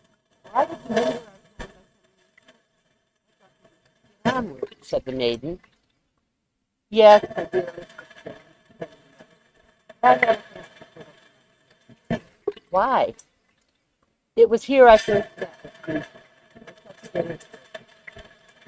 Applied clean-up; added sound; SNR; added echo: neural mask model RNNoise.